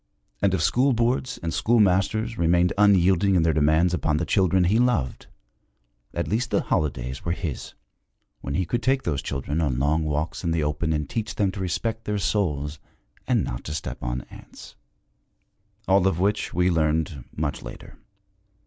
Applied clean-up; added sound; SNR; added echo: none; none; none; none.